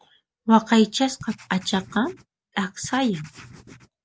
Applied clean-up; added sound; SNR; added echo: none; Writing; 20 dB; none.